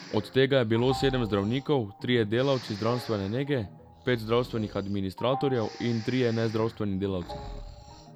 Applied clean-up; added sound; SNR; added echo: none; Organ + Breathing; 14 dB; none.